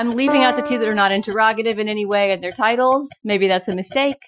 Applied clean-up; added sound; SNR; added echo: classical method Wiener filter.